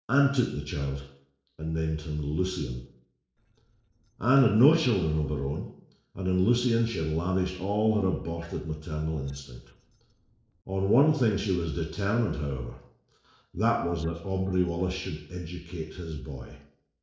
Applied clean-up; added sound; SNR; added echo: neural separator model SepFormer DNS4.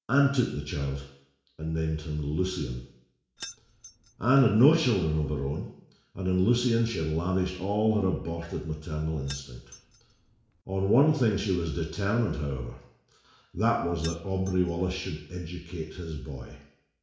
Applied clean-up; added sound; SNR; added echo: none; Keys jangling; 19 dB; reverberation time 0.7 s.